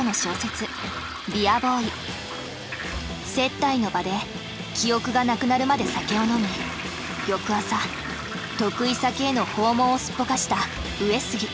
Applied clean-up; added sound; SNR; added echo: none; Toilet flush; 11 dB; none.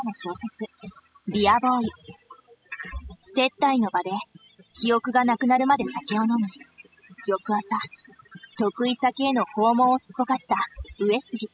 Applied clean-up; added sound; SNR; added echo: classical method spectral subtraction.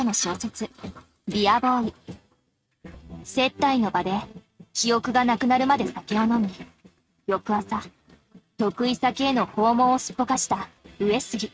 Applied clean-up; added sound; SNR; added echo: neural mask model RNNoise.